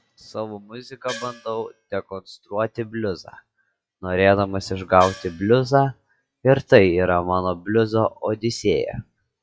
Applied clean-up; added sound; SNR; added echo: classical method WPE with log-MMSE.